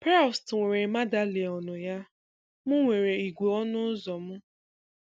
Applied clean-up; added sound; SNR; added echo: none; none; none; none.